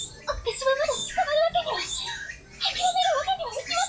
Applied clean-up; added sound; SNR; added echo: classical method WPE with log-MMSE.